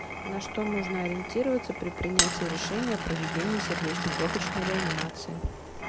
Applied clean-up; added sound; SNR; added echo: none; Glass; 0 dB; none.